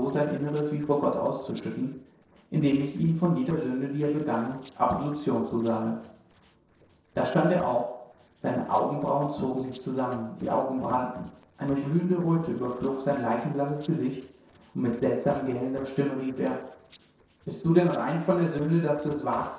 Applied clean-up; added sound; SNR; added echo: neural separator model SepFormer DNS4.